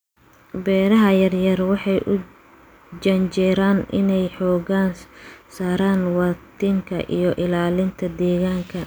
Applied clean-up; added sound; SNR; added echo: none; none; none; none.